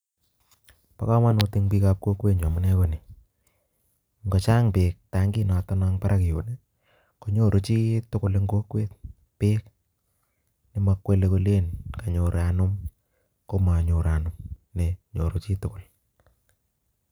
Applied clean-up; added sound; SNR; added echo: none; none; none; none.